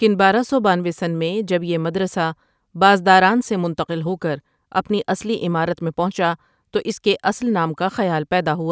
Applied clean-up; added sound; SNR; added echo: none; none; none; none.